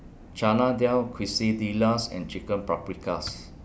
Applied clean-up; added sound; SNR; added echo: none; none; none; none.